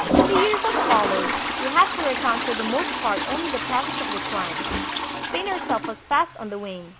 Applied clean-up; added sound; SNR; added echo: none; Toilet flush; 0 dB; none.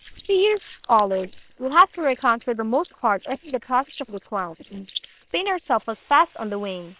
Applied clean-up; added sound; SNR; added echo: neural separator model SepFormer WHAM!.